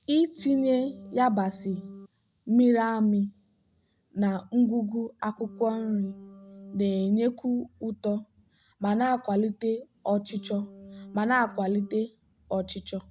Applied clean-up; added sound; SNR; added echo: none; Organ; 17 dB; none.